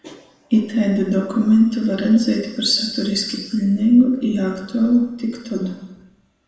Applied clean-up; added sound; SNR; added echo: none; none; none; reverberation time 1.0 s.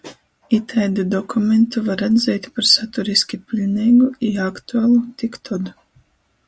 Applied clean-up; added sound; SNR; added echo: none; none; none; none.